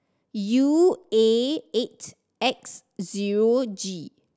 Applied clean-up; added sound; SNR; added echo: none; none; none; none.